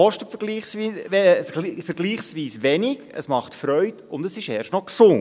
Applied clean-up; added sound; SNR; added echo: none; none; none; none.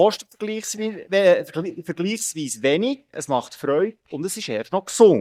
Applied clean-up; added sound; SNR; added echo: neural mask model DeepFilterNet 3.